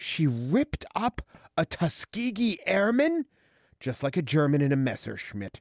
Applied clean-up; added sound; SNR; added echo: none; none; none; none.